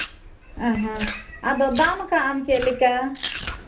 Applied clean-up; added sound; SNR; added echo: none; Chewing, mastication; 10 dB; reverberation time 0.3 s.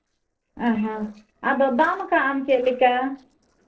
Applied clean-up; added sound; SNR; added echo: neural separator model SepFormer DNS4.